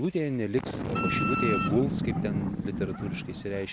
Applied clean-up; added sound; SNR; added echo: none; Boom + Wind instrument, woodwind instrument; 0 dB; none.